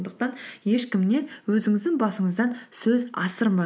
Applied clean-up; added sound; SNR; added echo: none; none; none; none.